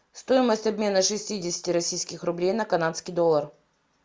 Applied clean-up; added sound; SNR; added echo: none; none; none; none.